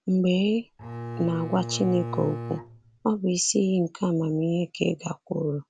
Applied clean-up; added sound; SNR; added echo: none; Bowed string instrument; 10 dB; none.